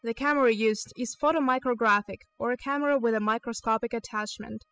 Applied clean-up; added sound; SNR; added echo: classical method spectral subtraction.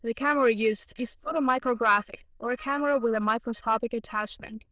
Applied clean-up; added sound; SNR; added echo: neural diffusion model UNIVERSE++.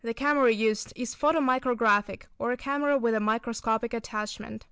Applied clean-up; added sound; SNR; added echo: none; none; none; none.